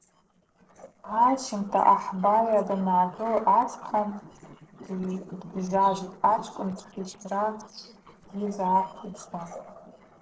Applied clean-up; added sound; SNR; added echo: neural separator model SepFormer DNS4.